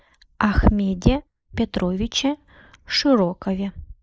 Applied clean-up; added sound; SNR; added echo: neural mask model Resemble Enhance denoiser.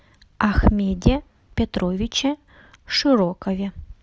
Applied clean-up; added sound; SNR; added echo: none; none; none; none.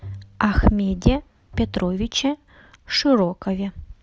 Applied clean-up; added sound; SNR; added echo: none; Bowed string instrument; 19 dB; none.